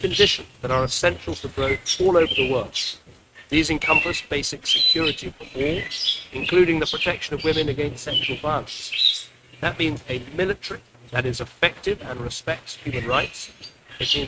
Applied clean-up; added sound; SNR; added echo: neural mask model RNNoise.